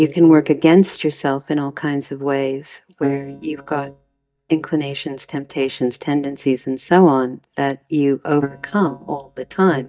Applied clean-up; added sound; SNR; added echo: neural mask model DeepFilterNet 3.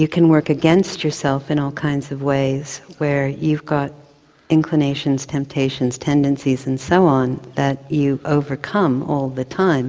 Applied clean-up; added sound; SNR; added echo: none; none; none; none.